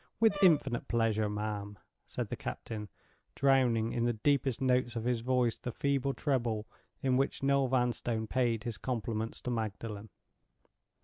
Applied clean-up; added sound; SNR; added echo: none; Brass instrument; 12 dB; none.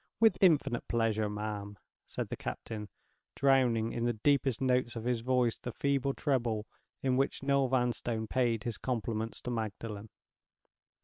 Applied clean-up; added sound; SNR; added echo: neural separator model SepFormer WHAM!.